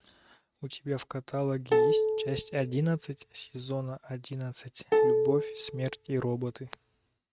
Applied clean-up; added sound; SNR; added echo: neural mask model RNNoise.